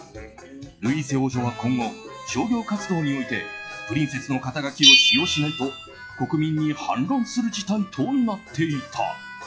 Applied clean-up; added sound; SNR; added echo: classical method log-MMSE.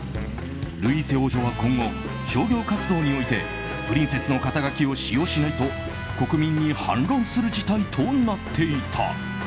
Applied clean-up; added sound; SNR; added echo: none; none; none; none.